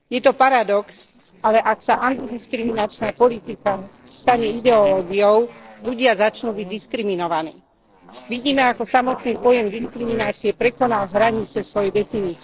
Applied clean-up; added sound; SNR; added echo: neural separator model SepFormer DNS4.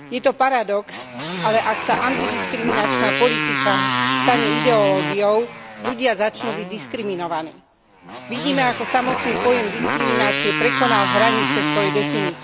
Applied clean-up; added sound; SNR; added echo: none; Motorcycle; 1 dB; none.